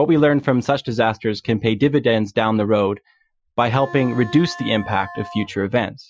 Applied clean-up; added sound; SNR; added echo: classical method Wiener filter.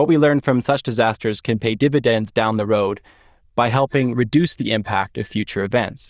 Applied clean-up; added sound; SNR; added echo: neural diffusion model UNIVERSE++.